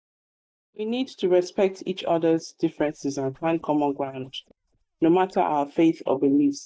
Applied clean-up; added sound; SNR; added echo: neural mask model DeepFilterNet 3.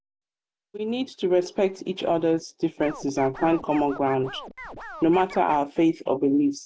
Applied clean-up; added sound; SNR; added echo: none; Scratching (performance technique); 15 dB; none.